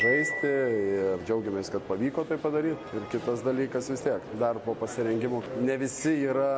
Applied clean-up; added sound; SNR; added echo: none; Marimba, xylophone; 8 dB; none.